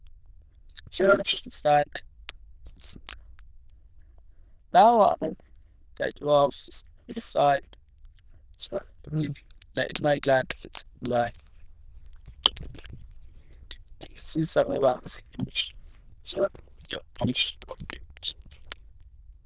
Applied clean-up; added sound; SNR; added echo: neural diffusion model UNIVERSE++.